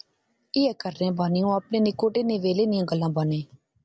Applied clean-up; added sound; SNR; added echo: none; none; none; none.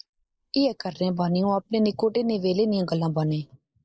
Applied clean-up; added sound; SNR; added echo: neural mask model Resemble Enhance denoiser.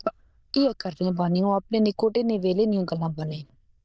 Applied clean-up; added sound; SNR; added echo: neural diffusion model UNIVERSE++.